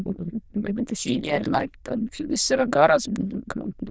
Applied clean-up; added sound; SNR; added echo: neural diffusion model UNIVERSE++.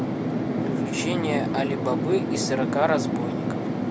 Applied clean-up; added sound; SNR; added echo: none; Fixed-wing aircraft, airplane; -3 dB; none.